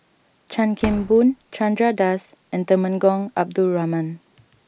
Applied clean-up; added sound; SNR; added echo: none; Slam; 18 dB; none.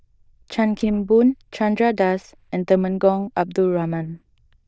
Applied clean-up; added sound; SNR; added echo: neural diffusion model UNIVERSE++.